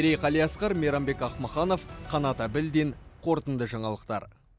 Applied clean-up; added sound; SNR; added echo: none; none; none; none.